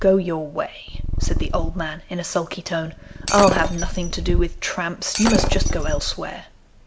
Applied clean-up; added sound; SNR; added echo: none; Shatter + Purr; 1 dB; none.